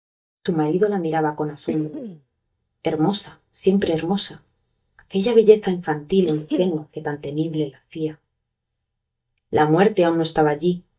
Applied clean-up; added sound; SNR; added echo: neural mask model DeepFilterNet 3.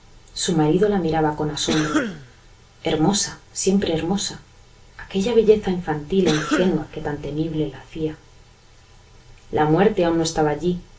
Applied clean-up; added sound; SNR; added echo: none; Cough; 5 dB; reverberation time 0.2 s.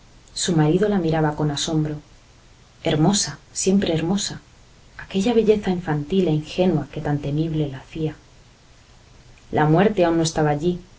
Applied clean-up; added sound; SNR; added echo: none; none; none; none.